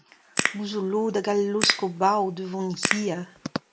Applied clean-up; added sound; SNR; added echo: none; Crack / Crackle; 5 dB; none.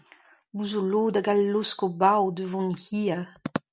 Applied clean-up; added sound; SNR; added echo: none; none; none; none.